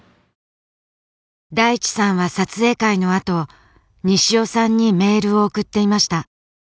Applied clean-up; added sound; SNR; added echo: none; none; none; none.